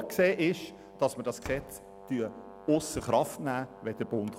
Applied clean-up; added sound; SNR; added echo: none; Brass instrument + Slam; 18 dB; none.